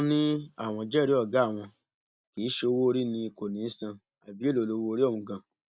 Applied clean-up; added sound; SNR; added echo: none; none; none; none.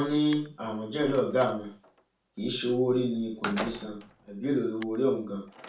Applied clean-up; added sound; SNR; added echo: none; Slam; 15 dB; reverberation time 0.3 s.